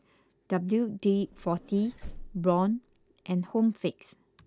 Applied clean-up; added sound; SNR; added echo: none; Vehicle; 18 dB; none.